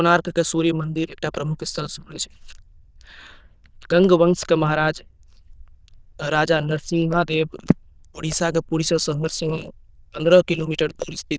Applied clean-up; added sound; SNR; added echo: neural diffusion model UNIVERSE++.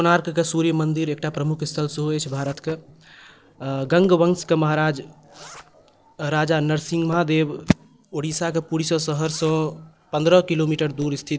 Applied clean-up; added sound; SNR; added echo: neural separator model SepFormer DNS4.